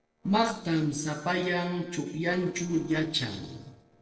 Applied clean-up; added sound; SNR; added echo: neural separator model SepFormer DNS4.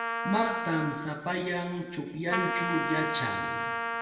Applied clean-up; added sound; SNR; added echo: none; Trumpet; 1 dB; reverberation time 1.3 s.